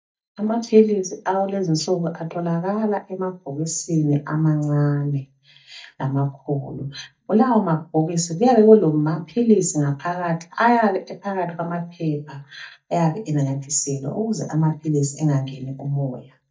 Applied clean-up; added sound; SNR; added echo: neural mask model DeepFilterNet 3.